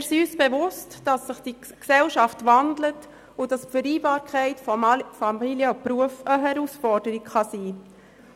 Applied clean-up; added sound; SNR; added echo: none; none; none; none.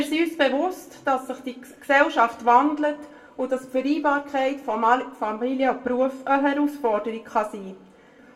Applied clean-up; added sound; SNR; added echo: none; none; none; reverberation time 0.3 s.